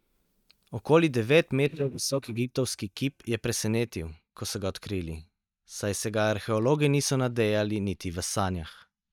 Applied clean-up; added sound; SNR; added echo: neural mask model DeepFilterNet 3.